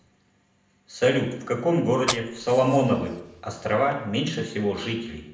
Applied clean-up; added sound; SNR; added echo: none; Fire; 11 dB; reverberation time 0.7 s.